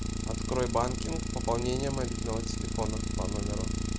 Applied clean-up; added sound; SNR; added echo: none; Idling; -3 dB; none.